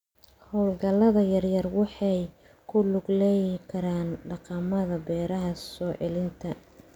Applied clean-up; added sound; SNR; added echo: none; none; none; none.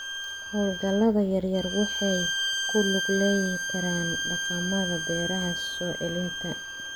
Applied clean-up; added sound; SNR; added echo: none; Bowed string instrument; 3 dB; none.